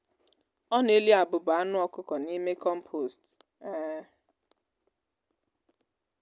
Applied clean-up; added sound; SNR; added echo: none; none; none; none.